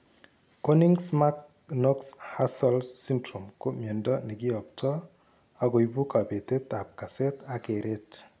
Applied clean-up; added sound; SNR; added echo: none; none; none; none.